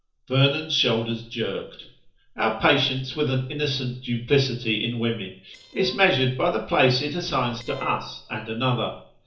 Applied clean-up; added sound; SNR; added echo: neural separator model SepFormer DNS4.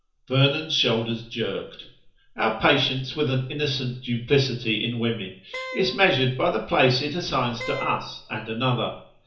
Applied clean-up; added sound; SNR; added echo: none; Wind instrument, woodwind instrument; 13 dB; reverberation time 0.7 s.